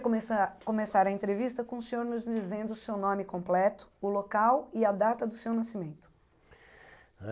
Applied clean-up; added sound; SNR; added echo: none; none; none; none.